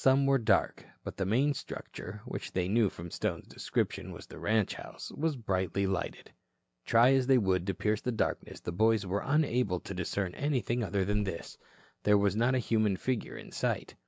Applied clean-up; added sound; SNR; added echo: none; Bird; 12 dB; none.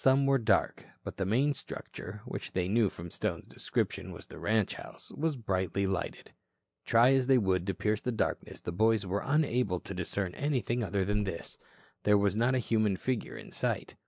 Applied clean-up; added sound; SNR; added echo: neural mask model Resemble Enhance denoiser.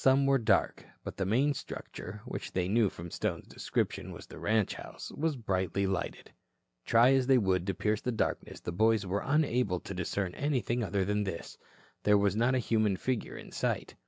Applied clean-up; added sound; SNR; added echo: none; none; none; none.